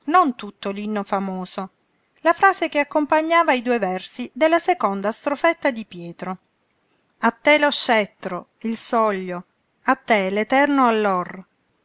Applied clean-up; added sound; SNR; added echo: none; none; none; none.